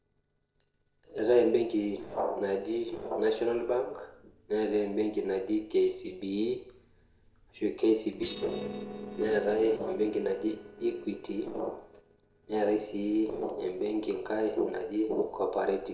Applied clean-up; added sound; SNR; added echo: neural separator model SepFormer DNS4.